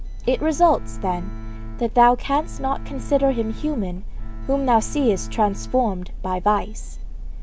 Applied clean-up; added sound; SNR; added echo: none; Bowed string instrument; 17 dB; none.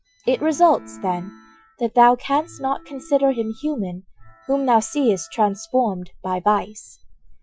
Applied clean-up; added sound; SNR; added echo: classical method Wiener filter.